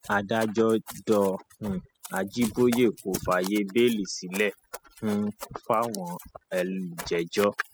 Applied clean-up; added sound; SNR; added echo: classical method spectral subtraction.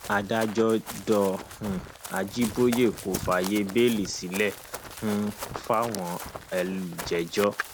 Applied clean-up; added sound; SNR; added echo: none; Run; 11 dB; none.